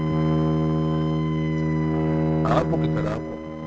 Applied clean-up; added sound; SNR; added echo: neural separator model SepFormer DNS4.